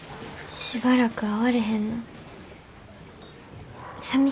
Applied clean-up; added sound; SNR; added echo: none; Water / Splash, splatter; 19 dB; none.